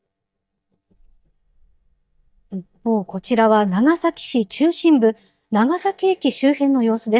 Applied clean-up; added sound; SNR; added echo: neural mask model DeepFilterNet 3.